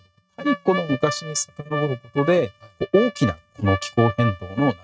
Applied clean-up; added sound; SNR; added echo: neural mask model RNNoise.